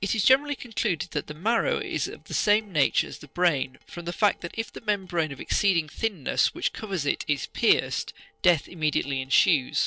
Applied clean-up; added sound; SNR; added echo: neural separator model SepFormer DNS4.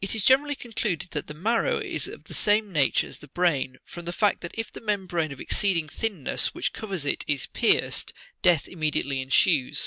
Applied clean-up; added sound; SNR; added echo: none; none; none; none.